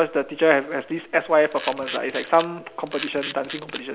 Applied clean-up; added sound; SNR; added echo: none; Camera; 12 dB; none.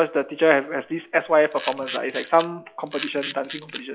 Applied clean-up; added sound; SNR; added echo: classical method log-MMSE.